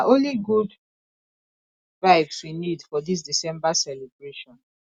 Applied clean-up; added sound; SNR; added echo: none; none; none; none.